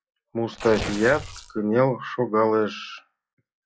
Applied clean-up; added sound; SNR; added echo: classical method log-MMSE.